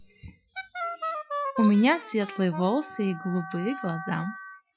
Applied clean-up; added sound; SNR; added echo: classical method Wiener filter.